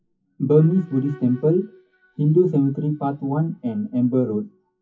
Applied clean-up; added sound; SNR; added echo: classical method WPE with log-MMSE.